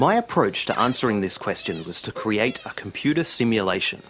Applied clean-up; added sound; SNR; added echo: none; Bowed string instrument + Gull, seagull; 18 dB; none.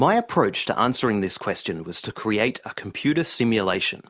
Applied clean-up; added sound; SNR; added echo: none; none; none; none.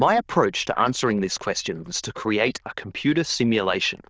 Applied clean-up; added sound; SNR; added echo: neural diffusion model UNIVERSE++.